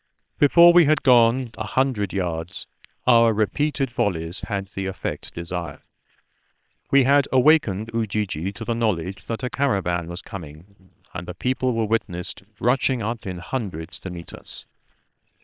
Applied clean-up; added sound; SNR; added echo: neural separator model SepFormer WHAM!.